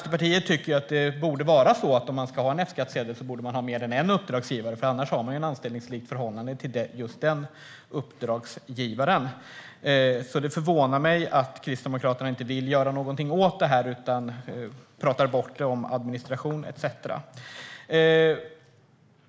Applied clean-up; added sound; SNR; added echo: none; none; none; none.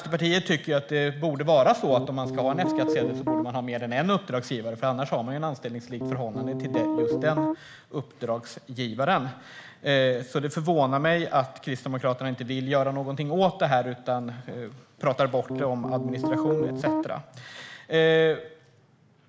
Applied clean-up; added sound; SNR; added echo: none; Piano; 2 dB; none.